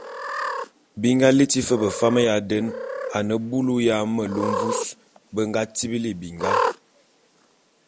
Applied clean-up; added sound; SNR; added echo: none; Cat; 7 dB; none.